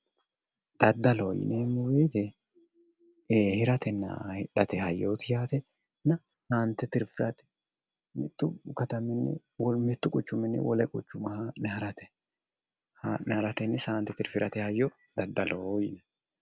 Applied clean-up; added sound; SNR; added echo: none; none; none; none.